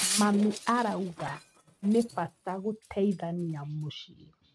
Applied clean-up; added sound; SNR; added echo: neural mask model RNNoise.